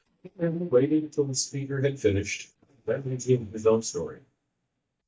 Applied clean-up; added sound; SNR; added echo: neural mask model DeepFilterNet 3.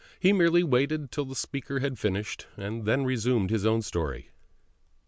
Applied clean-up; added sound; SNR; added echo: none; none; none; none.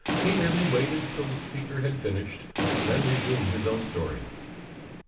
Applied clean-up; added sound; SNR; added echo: none; Thunder; 2 dB; reverberation time 0.3 s.